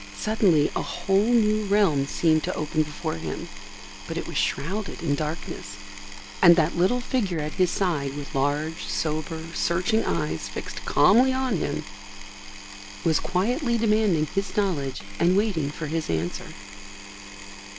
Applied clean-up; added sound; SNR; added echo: none; Power tool; 16 dB; none.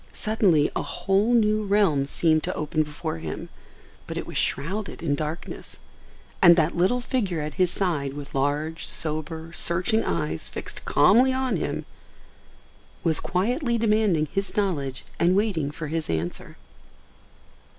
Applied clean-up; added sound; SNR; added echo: none; none; none; none.